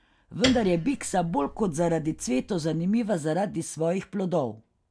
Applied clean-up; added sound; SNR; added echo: none; Piano; 11 dB; none.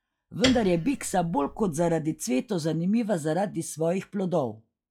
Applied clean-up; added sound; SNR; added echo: classical method log-MMSE.